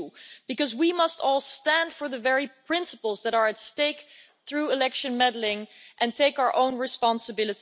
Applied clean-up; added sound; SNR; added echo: none; none; none; none.